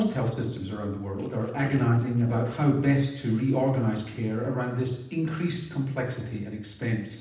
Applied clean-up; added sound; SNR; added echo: neural separator model SepFormer DNS4.